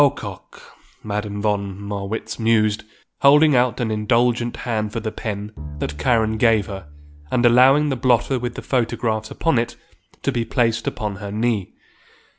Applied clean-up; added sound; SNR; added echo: none; Bowed string instrument; 15 dB; none.